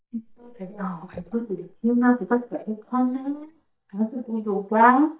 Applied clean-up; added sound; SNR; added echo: neural mask model DeepFilterNet 3.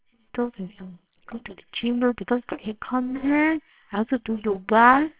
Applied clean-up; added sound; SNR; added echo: neural separator model SepFormer WHAMR!.